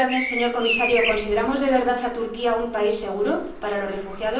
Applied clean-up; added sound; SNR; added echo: none; Bird vocalization, bird call, bird song; 8 dB; reverberation time 0.6 s.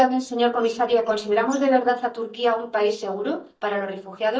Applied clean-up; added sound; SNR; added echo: neural mask model DeepFilterNet 3.